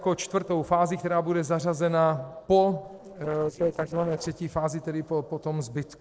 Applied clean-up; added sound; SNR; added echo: neural separator model SepFormer DNS4.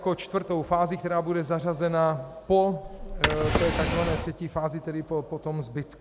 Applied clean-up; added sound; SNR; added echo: none; Drawer open or close; 0 dB; none.